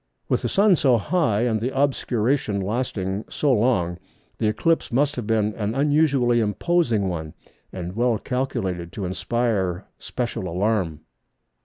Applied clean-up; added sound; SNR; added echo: none; none; none; none.